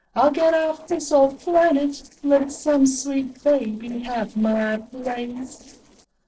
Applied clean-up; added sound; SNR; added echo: neural separator model SepFormer DNS4.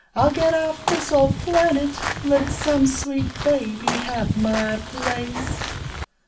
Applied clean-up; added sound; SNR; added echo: none; Walk, footsteps / Bird vocalization, bird call, bird song; 5 dB; reverberation time 0.3 s.